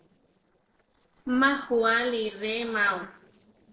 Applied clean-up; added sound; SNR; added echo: neural separator model SepFormer DNS4.